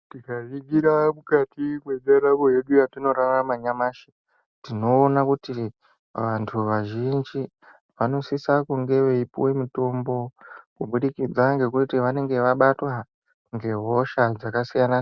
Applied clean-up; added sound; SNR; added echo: none; none; none; none.